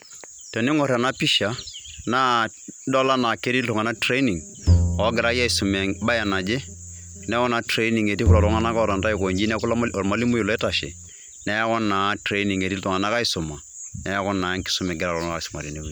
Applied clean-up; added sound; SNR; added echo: none; Bowed string instrument; 2 dB; none.